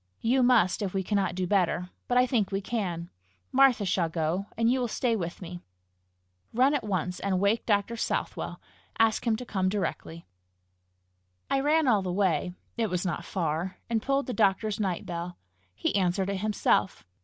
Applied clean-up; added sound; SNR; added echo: none; none; none; none.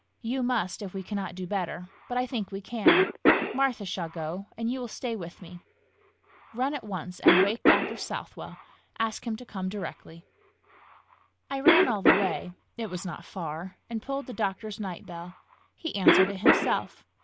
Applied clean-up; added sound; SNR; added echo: none; Cough; -2 dB; none.